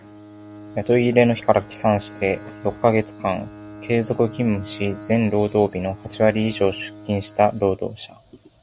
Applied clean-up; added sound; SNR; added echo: none; Bowed string instrument; 18 dB; none.